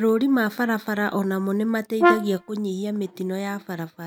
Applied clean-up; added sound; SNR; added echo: none; Brass instrument; -1 dB; none.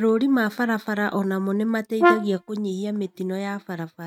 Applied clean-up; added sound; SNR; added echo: neural mask model RNNoise.